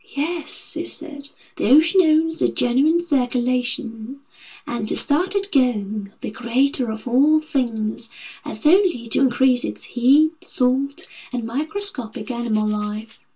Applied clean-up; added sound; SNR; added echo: none; Rattle (instrument); 13 dB; reverberation time 0.1 s.